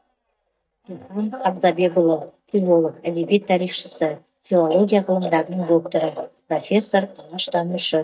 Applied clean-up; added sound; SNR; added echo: neural mask model DeepFilterNet 3.